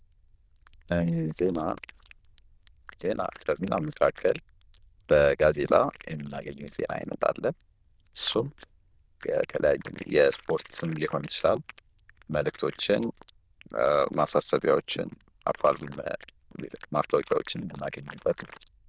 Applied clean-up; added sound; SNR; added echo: neural diffusion model UNIVERSE++.